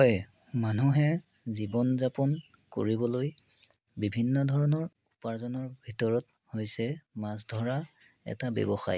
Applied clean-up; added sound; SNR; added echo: none; none; none; none.